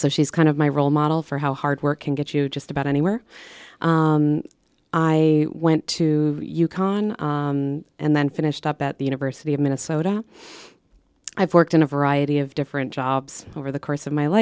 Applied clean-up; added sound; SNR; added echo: none; none; none; none.